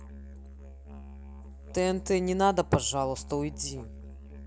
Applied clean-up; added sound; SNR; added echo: none; Musical instrument; 13 dB; none.